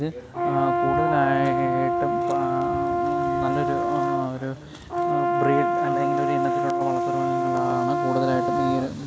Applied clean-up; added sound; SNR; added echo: none; Brass instrument; -4 dB; none.